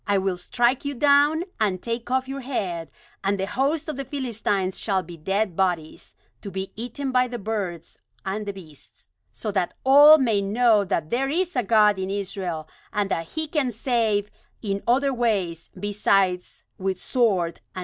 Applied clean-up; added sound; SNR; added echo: none; none; none; none.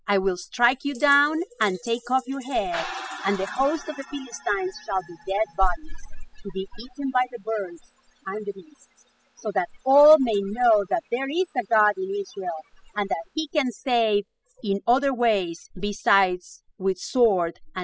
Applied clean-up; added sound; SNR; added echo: classical method spectral subtraction.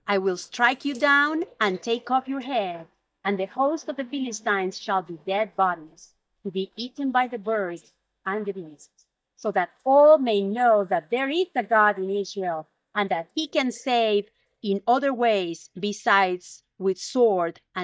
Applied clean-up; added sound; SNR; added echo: neural mask model DeepFilterNet 3.